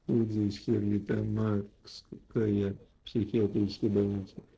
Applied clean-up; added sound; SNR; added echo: neural separator model SepFormer DNS4.